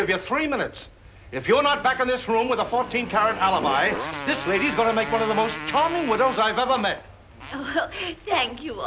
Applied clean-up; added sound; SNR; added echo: none; Motorcycle; 12 dB; none.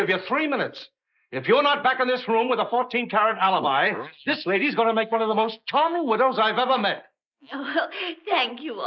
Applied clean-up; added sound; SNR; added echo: neural mask model Resemble Enhance denoiser.